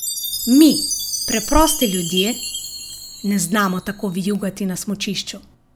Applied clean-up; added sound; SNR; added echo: none; Chime; 8 dB; none.